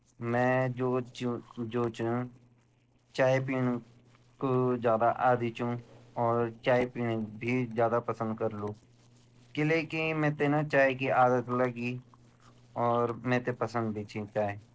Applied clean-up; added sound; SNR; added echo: neural separator model SepFormer DNS4.